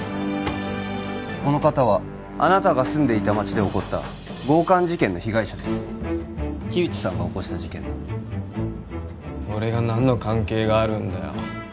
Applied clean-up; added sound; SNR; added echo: none; none; none; none.